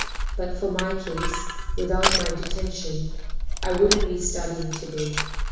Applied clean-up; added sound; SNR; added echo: none; Crushing; -2 dB; reverberation time 1.1 s.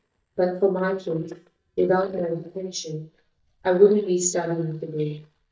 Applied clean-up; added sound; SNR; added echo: neural mask model DeepFilterNet 3.